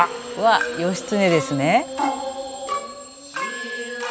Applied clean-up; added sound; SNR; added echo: none; Alarm / Clock; 20 dB; none.